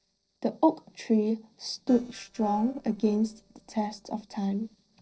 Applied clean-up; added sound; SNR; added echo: neural separator model SepFormer DNS4.